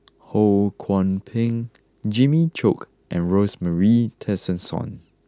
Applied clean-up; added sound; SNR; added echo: none; none; none; none.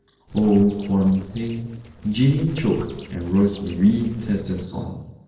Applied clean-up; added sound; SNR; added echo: neural separator model SepFormer DNS4.